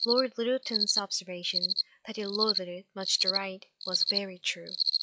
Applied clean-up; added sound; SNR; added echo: classical method log-MMSE.